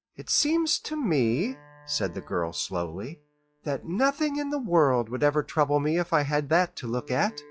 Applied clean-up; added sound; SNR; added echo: classical method log-MMSE.